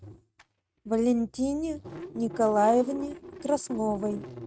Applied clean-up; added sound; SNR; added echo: neural mask model RNNoise.